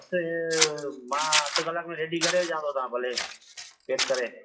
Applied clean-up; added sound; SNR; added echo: classical method WPE with log-MMSE.